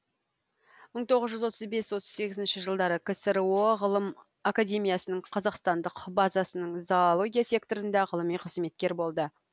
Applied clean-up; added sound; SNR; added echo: none; none; none; none.